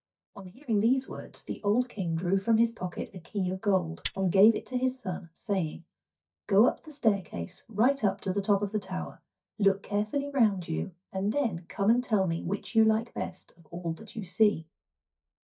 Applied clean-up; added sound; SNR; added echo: neural mask model DeepFilterNet 3.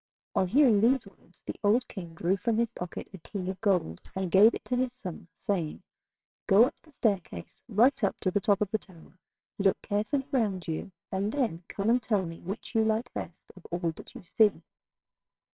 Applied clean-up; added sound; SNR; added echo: neural separator model SepFormer WHAMR!.